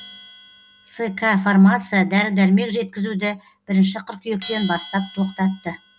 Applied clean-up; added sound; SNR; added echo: none; Bell; 20 dB; none.